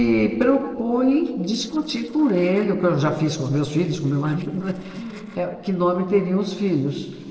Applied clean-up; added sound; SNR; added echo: neural separator model SepFormer DNS4.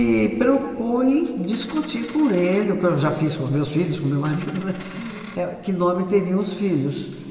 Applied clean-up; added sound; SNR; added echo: none; Coin (dropping); 18 dB; reverberation time 2.6 s.